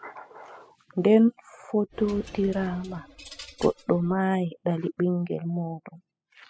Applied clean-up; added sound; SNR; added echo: classical method spectral subtraction.